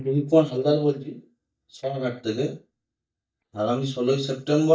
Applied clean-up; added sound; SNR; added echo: neural mask model DeepFilterNet 3.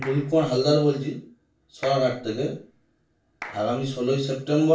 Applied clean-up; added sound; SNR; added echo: none; Clapping; 20 dB; reverberation time 0.3 s.